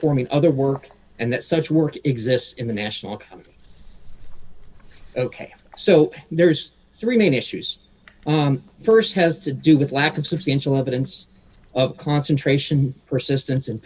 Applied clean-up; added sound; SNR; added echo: none; none; none; none.